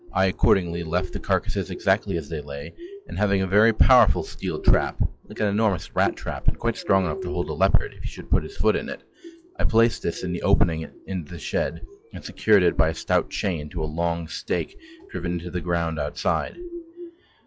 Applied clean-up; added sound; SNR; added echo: classical method log-MMSE.